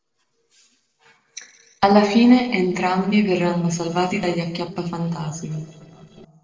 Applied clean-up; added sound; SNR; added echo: neural separator model SepFormer DNS4.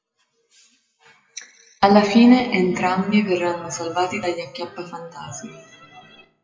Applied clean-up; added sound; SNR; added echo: classical method WPE with log-MMSE.